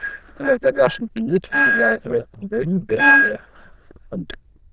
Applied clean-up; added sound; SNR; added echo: neural diffusion model UNIVERSE++.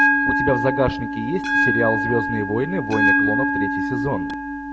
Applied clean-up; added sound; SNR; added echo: none; Bell; -3 dB; none.